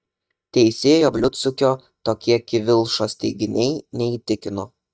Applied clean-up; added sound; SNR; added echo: neural mask model DeepFilterNet 3.